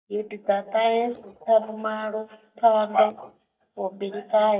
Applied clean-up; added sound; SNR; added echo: neural mask model DeepFilterNet 3.